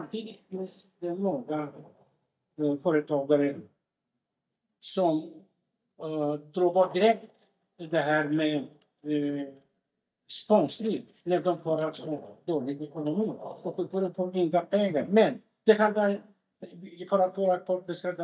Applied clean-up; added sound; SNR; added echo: neural mask model DeepFilterNet 3.